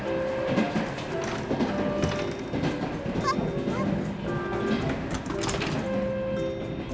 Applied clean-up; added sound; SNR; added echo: none; Train; -3 dB; none.